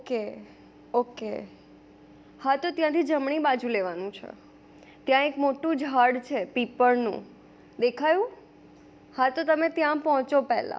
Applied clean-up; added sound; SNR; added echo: none; none; none; none.